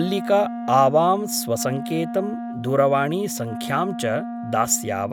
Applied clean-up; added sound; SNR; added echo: none; Wind instrument, woodwind instrument; 9 dB; none.